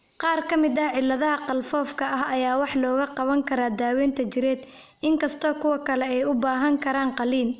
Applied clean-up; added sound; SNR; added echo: none; none; none; none.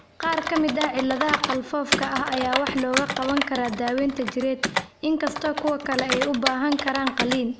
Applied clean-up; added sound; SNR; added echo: none; Computer keyboard; 4 dB; none.